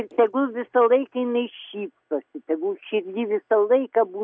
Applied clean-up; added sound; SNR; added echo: none; none; none; none.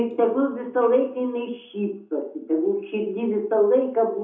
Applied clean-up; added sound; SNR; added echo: none; none; none; reverberation time 0.5 s.